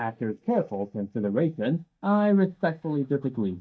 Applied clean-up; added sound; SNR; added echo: neural mask model DeepFilterNet 3.